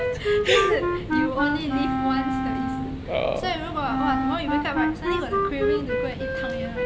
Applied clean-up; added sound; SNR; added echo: none; Wind instrument, woodwind instrument; -1 dB; none.